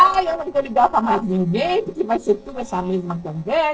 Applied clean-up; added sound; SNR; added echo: neural separator model SepFormer DNS4.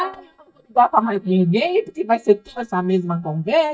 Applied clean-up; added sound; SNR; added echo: neural mask model DeepFilterNet 3.